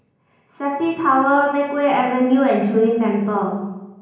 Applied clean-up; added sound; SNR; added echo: none; none; none; reverberation time 1.0 s.